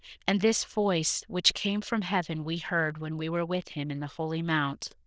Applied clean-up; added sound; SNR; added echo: neural diffusion model UNIVERSE++.